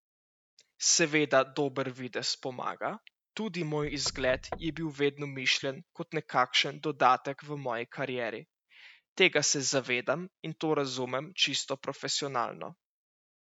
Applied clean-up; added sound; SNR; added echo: neural mask model RNNoise.